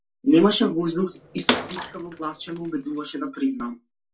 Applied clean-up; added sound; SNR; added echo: none; Bathtub (filling or washing) / Water / Splash, splatter; 6 dB; reverberation time 0.2 s.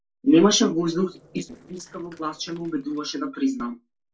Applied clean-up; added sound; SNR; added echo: neural separator model SepFormer DNS4.